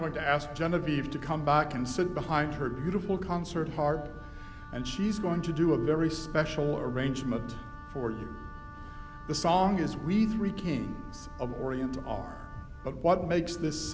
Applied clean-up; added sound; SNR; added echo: none; Wind instrument, woodwind instrument; 19 dB; none.